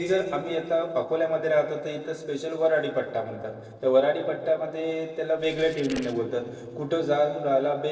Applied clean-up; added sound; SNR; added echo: neural separator model SepFormer DNS4.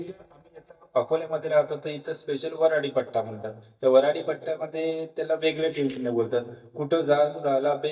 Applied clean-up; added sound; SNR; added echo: neural mask model DeepFilterNet 3.